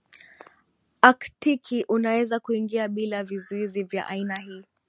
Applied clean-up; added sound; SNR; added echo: none; none; none; none.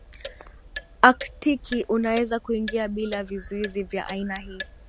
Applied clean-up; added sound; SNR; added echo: none; Clock; 14 dB; none.